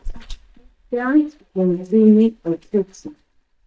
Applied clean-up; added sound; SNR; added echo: neural mask model DeepFilterNet 3.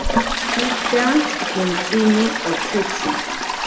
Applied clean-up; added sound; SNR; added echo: none; Toilet flush; 0 dB; reverberation time 1.4 s.